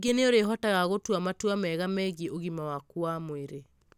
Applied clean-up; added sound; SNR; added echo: none; none; none; none.